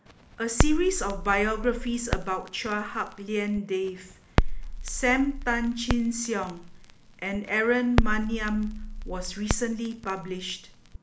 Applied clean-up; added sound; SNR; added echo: none; Crackle; 2 dB; none.